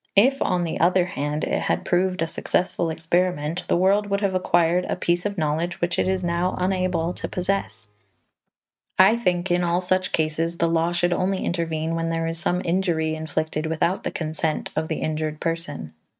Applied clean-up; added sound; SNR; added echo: neural mask model RNNoise.